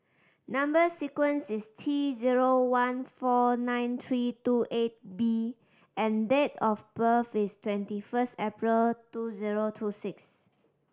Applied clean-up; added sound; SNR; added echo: none; none; none; none.